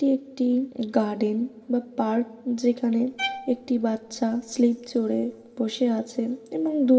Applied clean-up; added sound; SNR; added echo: none; Bowed string instrument; 13 dB; reverberation time 2.8 s.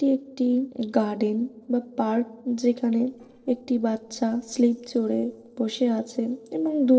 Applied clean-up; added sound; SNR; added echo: neural separator model SepFormer DNS4.